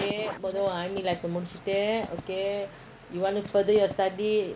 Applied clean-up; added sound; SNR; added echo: none; Writing; 16 dB; none.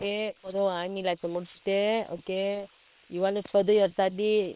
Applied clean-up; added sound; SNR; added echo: neural separator model SepFormer WHAM!.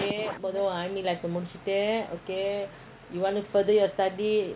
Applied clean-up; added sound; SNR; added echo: none; none; none; none.